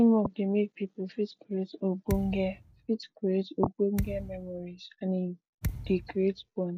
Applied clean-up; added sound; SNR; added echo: none; Thump, thud; 9 dB; none.